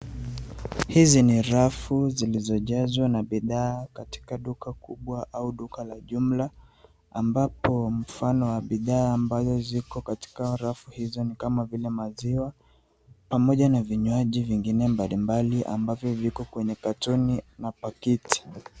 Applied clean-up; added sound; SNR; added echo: none; none; none; none.